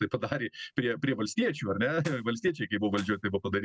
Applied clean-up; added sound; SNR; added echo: none; Clapping; 19 dB; none.